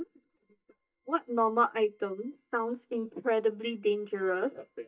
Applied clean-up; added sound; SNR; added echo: neural mask model DeepFilterNet 3.